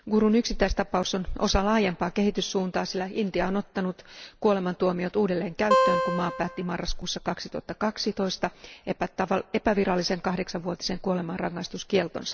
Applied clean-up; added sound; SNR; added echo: none; Acoustic guitar; -1 dB; none.